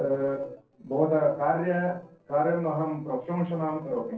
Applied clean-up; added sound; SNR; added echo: neural separator model SepFormer DNS4.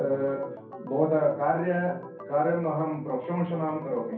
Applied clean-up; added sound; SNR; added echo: none; Organ; 14 dB; reverberation time 0.6 s.